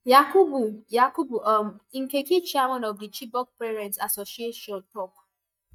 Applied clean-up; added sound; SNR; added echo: neural mask model DeepFilterNet 3.